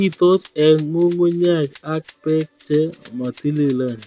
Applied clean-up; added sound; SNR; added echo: none; Rattle (instrument); 18 dB; none.